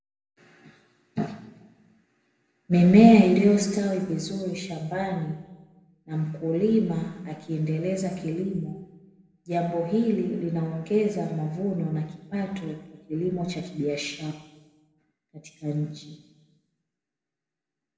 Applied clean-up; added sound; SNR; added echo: none; none; none; reverberation time 1.0 s.